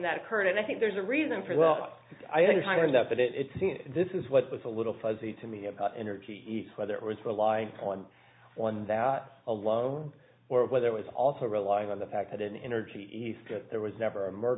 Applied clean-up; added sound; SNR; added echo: none; none; none; none.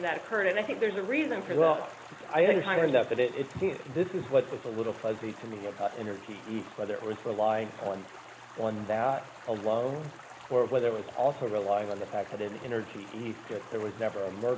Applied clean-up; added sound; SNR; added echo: none; Stream; 18 dB; none.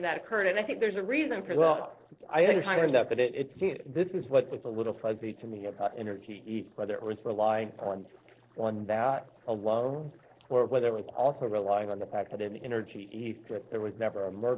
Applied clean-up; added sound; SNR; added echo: neural separator model SepFormer DNS4.